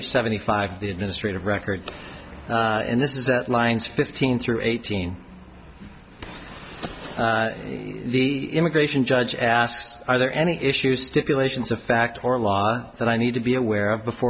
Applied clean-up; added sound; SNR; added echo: none; none; none; none.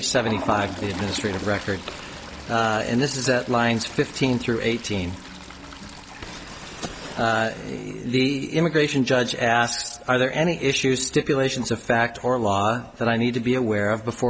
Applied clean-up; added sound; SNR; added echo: none; Toilet flush; 17 dB; none.